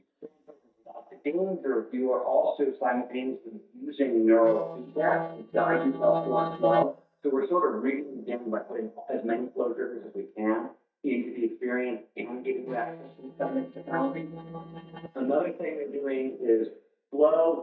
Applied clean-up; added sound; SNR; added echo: neural mask model DeepFilterNet 3.